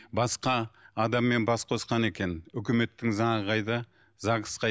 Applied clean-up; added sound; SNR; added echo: none; none; none; none.